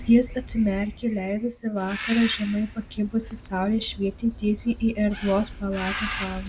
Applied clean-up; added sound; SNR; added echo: none; Bird; 11 dB; none.